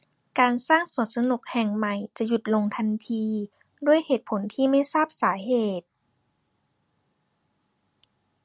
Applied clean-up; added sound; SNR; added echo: none; none; none; none.